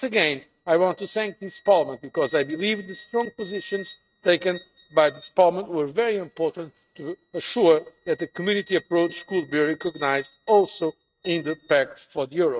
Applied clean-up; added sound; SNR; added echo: neural mask model RNNoise.